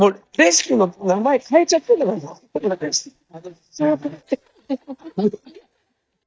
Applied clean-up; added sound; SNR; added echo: neural mask model DeepFilterNet 3.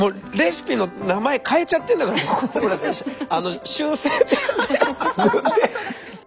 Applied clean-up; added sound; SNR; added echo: none; none; none; none.